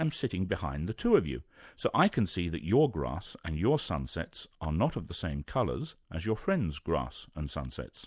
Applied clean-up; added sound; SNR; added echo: none; none; none; none.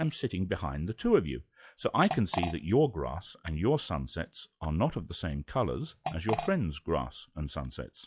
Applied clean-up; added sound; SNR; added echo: classical method log-MMSE.